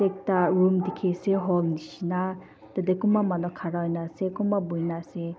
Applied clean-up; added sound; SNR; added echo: none; none; none; none.